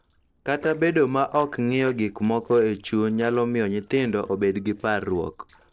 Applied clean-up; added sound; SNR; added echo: neural separator model SepFormer DNS4.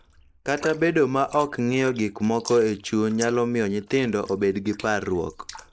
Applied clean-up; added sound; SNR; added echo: neural mask model Resemble Enhance denoiser.